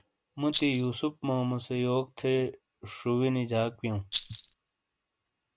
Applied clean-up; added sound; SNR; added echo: none; Rattle; 0 dB; none.